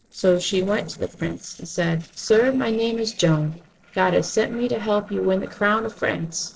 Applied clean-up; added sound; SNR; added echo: neural separator model SepFormer DNS4.